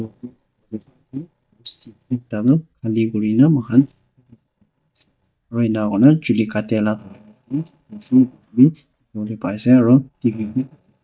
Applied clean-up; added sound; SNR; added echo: neural mask model DeepFilterNet 3.